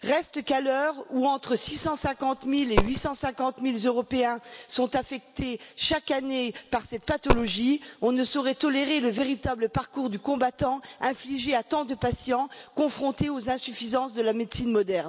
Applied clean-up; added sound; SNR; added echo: none; Coin (dropping); 3 dB; none.